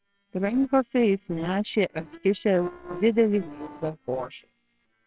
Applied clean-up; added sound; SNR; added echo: neural separator model SepFormer WHAMR!.